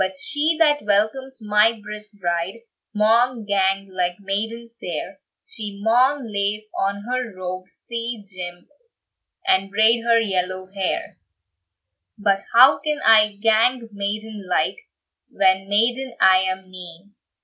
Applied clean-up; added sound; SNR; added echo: none; none; none; none.